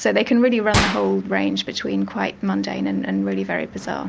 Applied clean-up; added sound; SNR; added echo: none; Gunshot, gunfire; 7 dB; none.